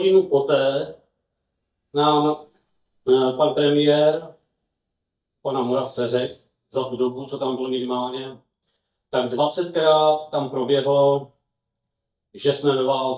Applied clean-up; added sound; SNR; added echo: neural mask model DeepFilterNet 3.